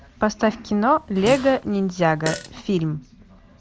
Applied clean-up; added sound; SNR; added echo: none; Fart; 12 dB; none.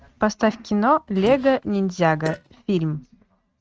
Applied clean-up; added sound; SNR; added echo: neural mask model RNNoise.